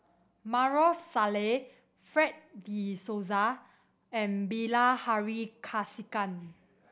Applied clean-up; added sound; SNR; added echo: none; none; none; none.